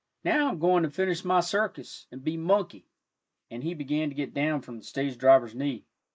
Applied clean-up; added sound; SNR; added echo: neural mask model Resemble Enhance denoiser.